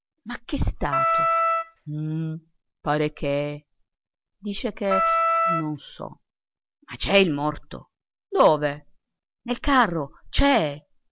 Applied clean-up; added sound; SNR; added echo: none; Wind instrument, woodwind instrument; -2 dB; none.